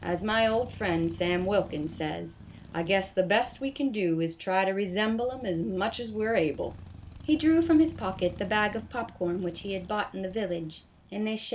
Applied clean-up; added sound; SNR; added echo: none; Motorcycle; 17 dB; none.